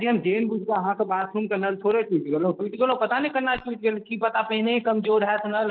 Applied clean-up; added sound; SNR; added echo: neural mask model DeepFilterNet 3.